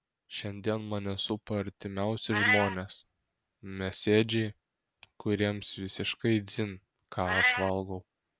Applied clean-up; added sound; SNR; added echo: none; Meow; 5 dB; none.